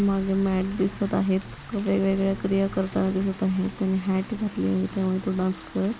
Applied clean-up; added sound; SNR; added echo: none; Rain; 18 dB; none.